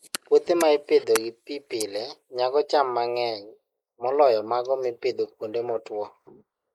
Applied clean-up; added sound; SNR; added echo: neural mask model Resemble Enhance denoiser.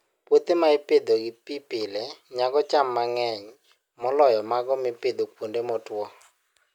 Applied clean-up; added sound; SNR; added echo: none; none; none; none.